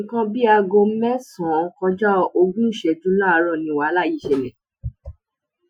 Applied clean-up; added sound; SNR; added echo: classical method Wiener filter.